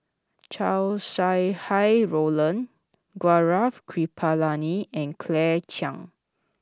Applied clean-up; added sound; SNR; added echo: none; none; none; none.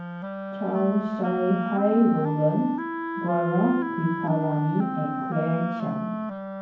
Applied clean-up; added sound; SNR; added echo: none; Wind instrument, woodwind instrument; 5 dB; reverberation time 0.9 s.